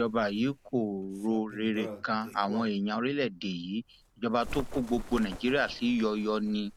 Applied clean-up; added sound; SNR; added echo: none; Bird; 14 dB; none.